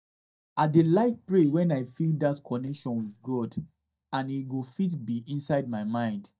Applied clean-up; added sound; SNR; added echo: neural mask model DeepFilterNet 3.